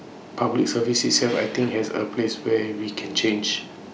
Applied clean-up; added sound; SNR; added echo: none; none; none; none.